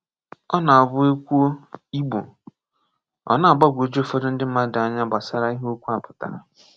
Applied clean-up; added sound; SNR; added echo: none; none; none; none.